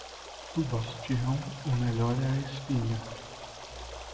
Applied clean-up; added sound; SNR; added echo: none; Stream; 12 dB; reverberation time 1.0 s.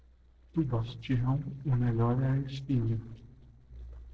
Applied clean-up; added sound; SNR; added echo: neural separator model SepFormer DNS4.